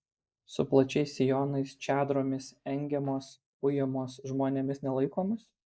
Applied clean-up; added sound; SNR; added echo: neural mask model Resemble Enhance denoiser.